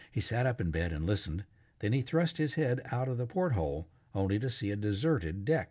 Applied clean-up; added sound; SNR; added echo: none; none; none; none.